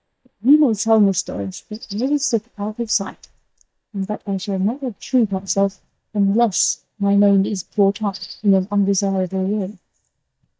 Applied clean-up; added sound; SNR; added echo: neural mask model DeepFilterNet 3.